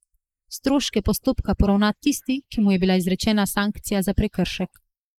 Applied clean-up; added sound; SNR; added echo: neural mask model Resemble Enhance denoiser.